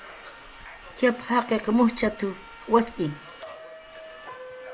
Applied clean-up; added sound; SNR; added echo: none; Subway, metro, underground; 16 dB; none.